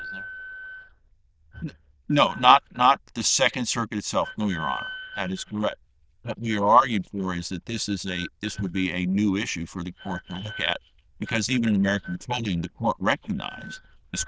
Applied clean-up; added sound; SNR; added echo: neural diffusion model UNIVERSE++.